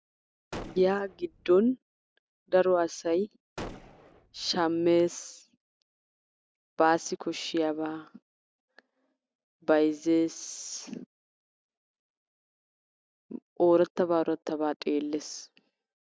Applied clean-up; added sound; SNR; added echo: none; Gunshot, gunfire; 14 dB; none.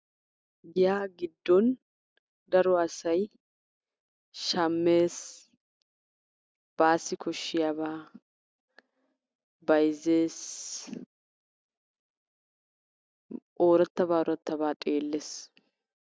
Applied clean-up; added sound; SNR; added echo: none; none; none; none.